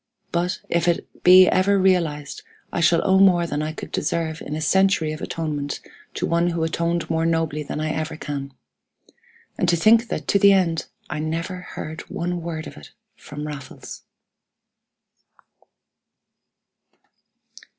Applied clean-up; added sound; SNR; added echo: none; none; none; none.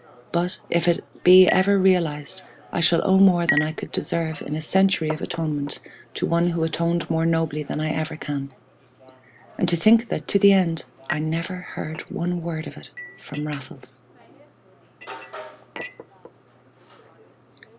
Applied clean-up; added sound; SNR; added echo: none; Chink, clink; 13 dB; none.